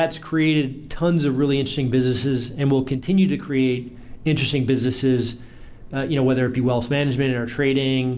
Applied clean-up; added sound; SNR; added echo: none; none; none; none.